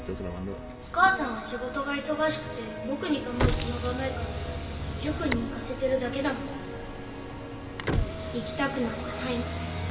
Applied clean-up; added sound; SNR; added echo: none; Motor vehicle (road); 3 dB; reverberation time 2.7 s.